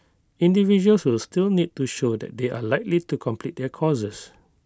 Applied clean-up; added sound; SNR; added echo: none; none; none; none.